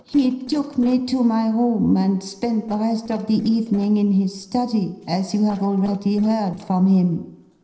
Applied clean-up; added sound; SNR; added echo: neural separator model SepFormer DNS4.